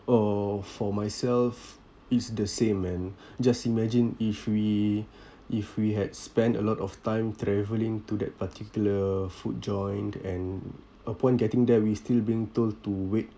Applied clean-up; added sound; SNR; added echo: none; none; none; none.